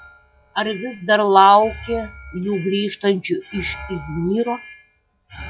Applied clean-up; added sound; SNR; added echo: classical method log-MMSE.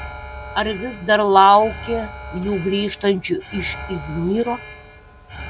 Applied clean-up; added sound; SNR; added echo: none; Bell + Alarm; 13 dB; none.